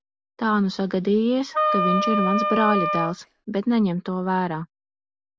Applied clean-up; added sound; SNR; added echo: none; Wind instrument, woodwind instrument; 0 dB; none.